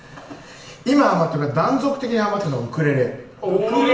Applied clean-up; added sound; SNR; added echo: none; none; none; reverberation time 0.8 s.